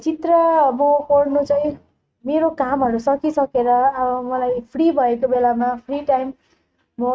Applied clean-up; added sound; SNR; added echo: neural mask model RNNoise.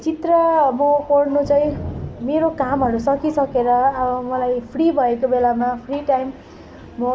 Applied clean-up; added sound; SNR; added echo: none; Thunder; 17 dB; none.